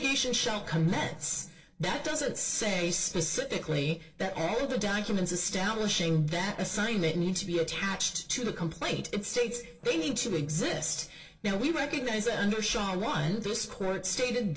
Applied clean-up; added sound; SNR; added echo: neural separator model SepFormer DNS4.